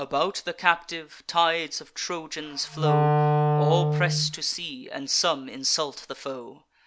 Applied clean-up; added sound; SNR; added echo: none; Wind instrument, woodwind instrument; -4 dB; none.